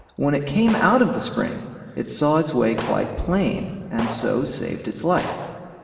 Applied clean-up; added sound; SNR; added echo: none; Gunshot, gunfire; 14 dB; reverberation time 2.8 s.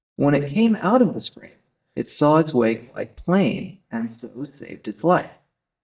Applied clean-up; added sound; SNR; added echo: neural mask model DeepFilterNet 3.